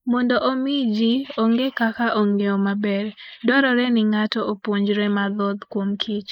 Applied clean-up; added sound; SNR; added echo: neural mask model Resemble Enhance denoiser.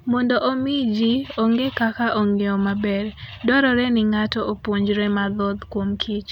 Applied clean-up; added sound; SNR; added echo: none; none; none; none.